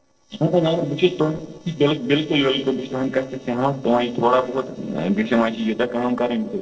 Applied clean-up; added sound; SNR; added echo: neural separator model SepFormer DNS4.